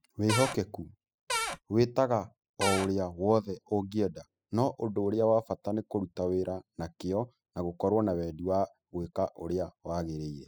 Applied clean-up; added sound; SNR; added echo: classical method spectral subtraction.